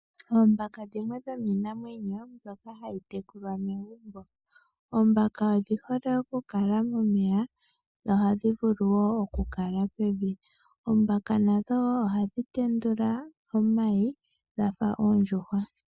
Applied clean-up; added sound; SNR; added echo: none; none; none; none.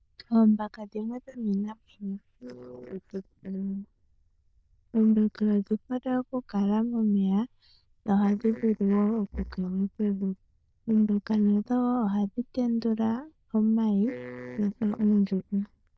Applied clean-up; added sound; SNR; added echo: neural diffusion model UNIVERSE++.